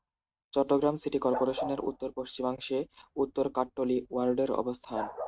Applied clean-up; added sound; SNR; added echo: neural mask model RNNoise.